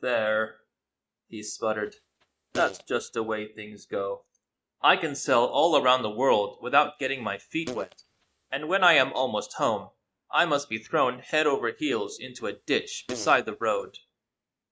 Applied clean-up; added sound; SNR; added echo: neural mask model RNNoise.